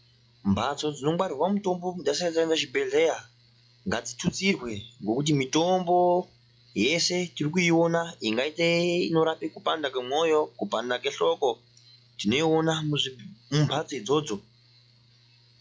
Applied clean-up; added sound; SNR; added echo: classical method log-MMSE.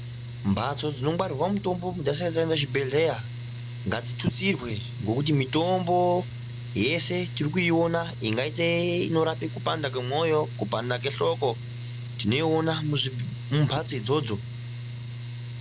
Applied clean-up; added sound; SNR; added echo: none; Mechanical fan; 8 dB; none.